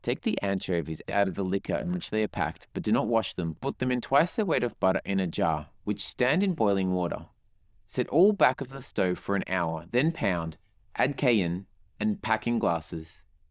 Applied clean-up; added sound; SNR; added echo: neural diffusion model UNIVERSE++.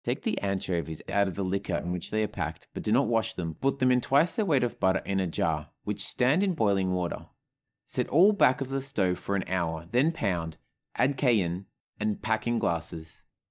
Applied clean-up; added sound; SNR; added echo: neural mask model DeepFilterNet 3.